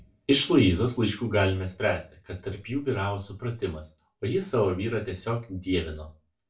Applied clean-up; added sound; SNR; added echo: none; none; none; reverberation time 0.3 s.